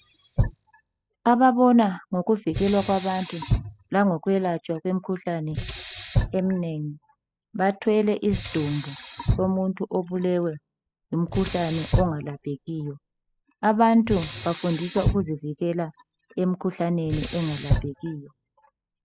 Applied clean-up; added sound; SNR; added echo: classical method spectral subtraction.